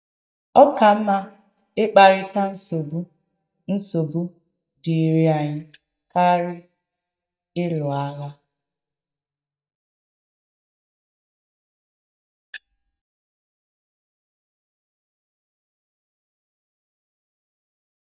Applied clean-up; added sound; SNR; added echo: neural mask model DeepFilterNet 3.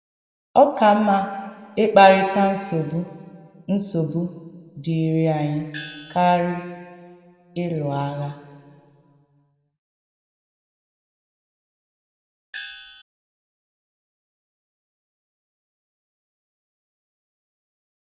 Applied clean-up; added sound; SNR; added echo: none; Gong; 13 dB; reverberation time 1.8 s.